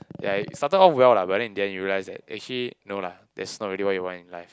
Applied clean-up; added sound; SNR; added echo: none; none; none; none.